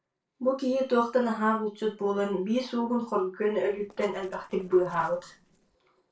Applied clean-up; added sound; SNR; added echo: neural separator model SepFormer DNS4.